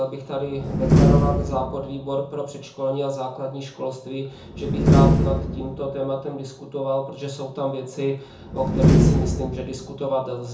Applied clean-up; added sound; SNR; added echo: none; Slam; -5 dB; reverberation time 0.6 s.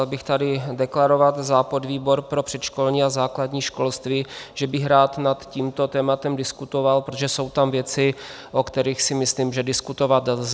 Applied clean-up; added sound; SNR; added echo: none; none; none; none.